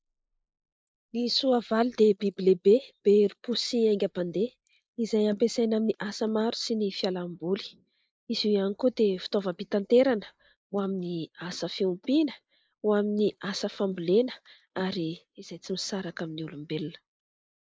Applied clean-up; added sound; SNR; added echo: neural mask model Resemble Enhance denoiser.